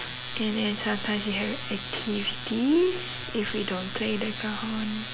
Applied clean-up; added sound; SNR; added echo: none; none; none; none.